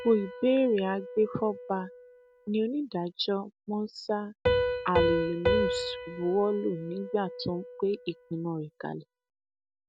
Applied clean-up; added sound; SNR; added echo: none; Piano; 4 dB; none.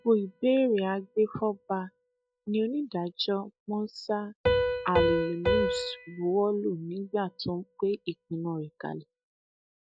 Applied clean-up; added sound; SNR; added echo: classical method log-MMSE.